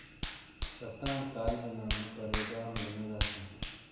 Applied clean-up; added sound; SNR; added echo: none; Hands; -4 dB; reverberation time 1.0 s.